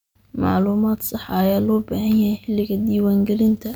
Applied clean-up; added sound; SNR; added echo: none; none; none; none.